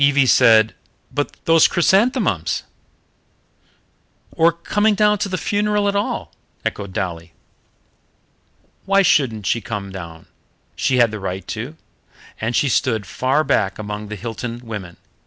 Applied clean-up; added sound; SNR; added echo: none; none; none; none.